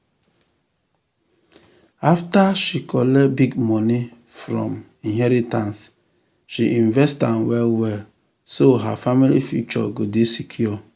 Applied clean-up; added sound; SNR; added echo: none; none; none; none.